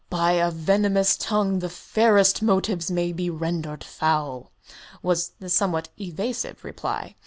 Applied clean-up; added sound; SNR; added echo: none; none; none; none.